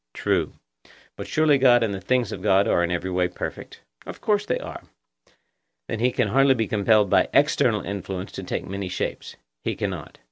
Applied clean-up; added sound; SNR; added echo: none; none; none; none.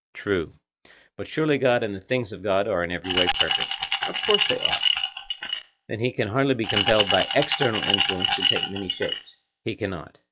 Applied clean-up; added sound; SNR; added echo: classical method log-MMSE.